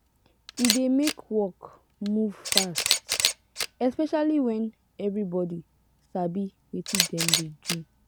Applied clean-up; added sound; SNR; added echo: none; Camera; 3 dB; none.